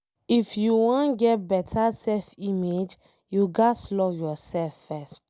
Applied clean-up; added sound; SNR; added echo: none; none; none; none.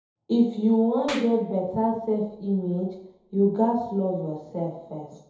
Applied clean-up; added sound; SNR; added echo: none; Clapping; 20 dB; reverberation time 0.8 s.